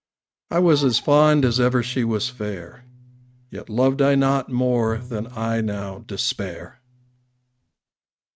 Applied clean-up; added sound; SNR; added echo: neural mask model RNNoise.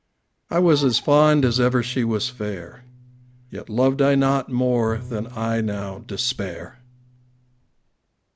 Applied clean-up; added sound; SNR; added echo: none; Bird + Bowed string instrument; 16 dB; none.